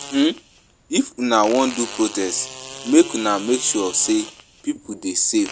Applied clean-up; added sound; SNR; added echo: none; Fart; 16 dB; none.